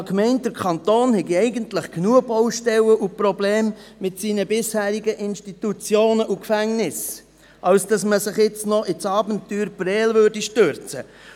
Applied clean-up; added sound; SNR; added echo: none; none; none; none.